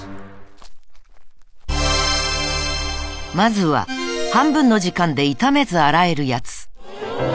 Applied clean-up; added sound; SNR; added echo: none; Chirp, tweet; 13 dB; none.